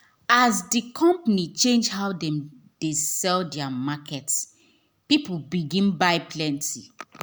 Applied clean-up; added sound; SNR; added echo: none; none; none; none.